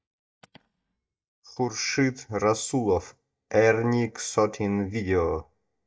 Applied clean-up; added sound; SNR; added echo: neural mask model DeepFilterNet 3.